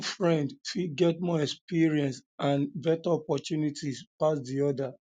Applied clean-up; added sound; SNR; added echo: none; none; none; none.